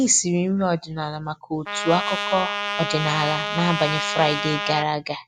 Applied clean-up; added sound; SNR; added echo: none; Trumpet; 4 dB; none.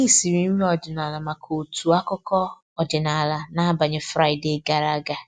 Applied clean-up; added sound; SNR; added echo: none; none; none; none.